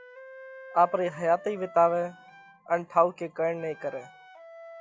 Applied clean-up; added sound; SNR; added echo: none; Wind instrument, woodwind instrument; 19 dB; none.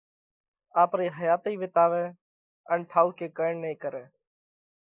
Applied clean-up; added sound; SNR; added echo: neural mask model Resemble Enhance denoiser.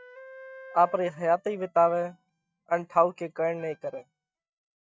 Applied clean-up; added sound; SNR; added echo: neural mask model RNNoise.